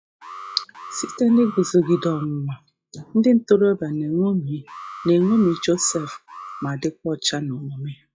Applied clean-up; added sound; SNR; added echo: classical method log-MMSE.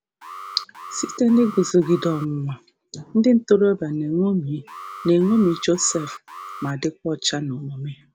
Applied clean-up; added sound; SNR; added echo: none; Alarm; 17 dB; none.